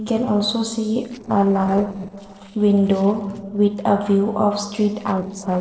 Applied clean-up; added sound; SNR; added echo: neural separator model SepFormer DNS4.